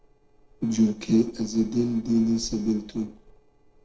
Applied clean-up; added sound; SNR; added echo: neural separator model SepFormer DNS4.